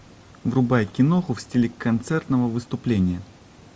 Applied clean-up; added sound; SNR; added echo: none; none; none; none.